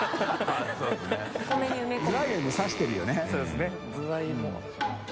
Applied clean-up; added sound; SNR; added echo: none; none; none; none.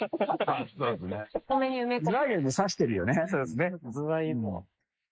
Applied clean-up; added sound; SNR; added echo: neural mask model Resemble Enhance denoiser.